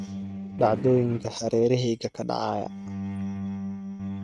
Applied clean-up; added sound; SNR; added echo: neural mask model RNNoise.